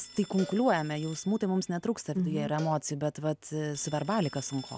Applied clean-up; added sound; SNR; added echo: none; Telephone + Cowbell; 19 dB; none.